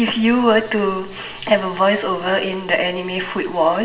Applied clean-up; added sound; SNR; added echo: none; none; none; reverberation time 0.8 s.